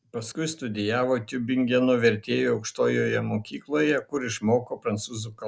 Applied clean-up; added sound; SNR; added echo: none; none; none; none.